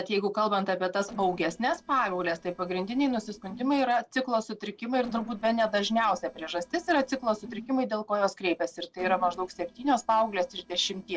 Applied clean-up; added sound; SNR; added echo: neural separator model SepFormer DNS4.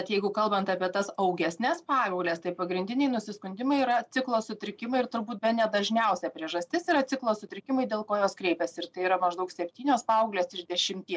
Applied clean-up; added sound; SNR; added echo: none; none; none; none.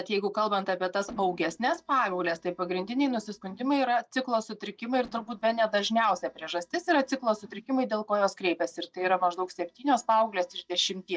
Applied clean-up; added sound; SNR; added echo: neural mask model DeepFilterNet 3.